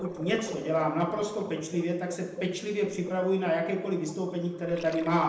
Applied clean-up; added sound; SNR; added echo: neural separator model SepFormer DNS4.